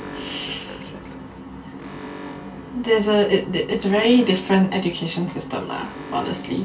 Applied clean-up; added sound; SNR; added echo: none; Alarm; 17 dB; reverberation time 0.2 s.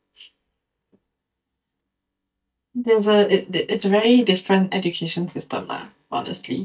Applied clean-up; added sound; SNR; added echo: neural mask model DeepFilterNet 3.